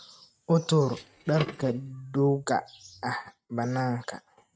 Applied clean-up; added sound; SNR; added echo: neural mask model RNNoise.